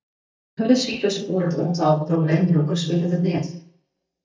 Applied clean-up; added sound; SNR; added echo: neural mask model DeepFilterNet 3.